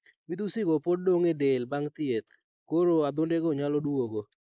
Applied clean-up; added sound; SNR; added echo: neural mask model Resemble Enhance denoiser.